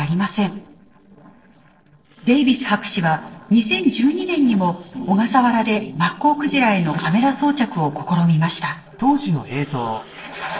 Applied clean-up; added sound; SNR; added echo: neural separator model SepFormer DNS4.